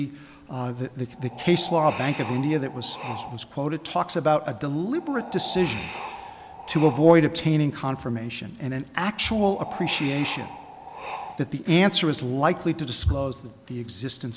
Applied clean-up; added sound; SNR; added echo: none; Wind; 12 dB; none.